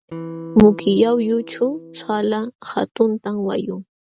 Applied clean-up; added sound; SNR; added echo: none; Electric guitar; 15 dB; none.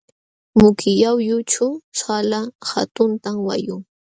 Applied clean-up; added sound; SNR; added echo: none; none; none; none.